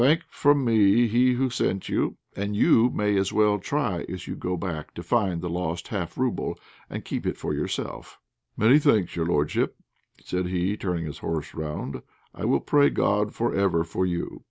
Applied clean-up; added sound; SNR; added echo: none; none; none; none.